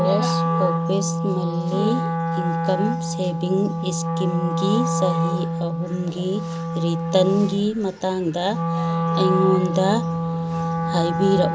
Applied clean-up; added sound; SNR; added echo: none; Wind instrument, woodwind instrument; 0 dB; none.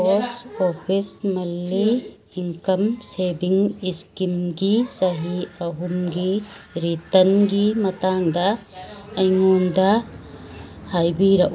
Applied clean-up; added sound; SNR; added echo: none; none; none; none.